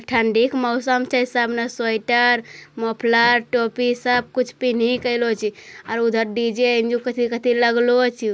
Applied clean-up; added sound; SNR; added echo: none; none; none; none.